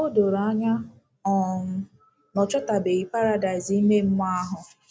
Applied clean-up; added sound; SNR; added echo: none; none; none; none.